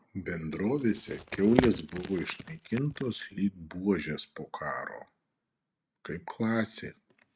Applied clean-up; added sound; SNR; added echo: neural mask model RNNoise.